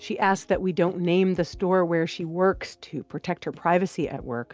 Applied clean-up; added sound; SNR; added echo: none; none; none; none.